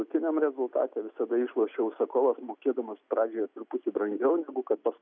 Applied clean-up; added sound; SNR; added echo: none; none; none; none.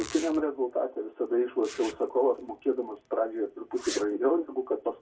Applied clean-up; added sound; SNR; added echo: none; Zipper (clothing); 18 dB; reverberation time 0.2 s.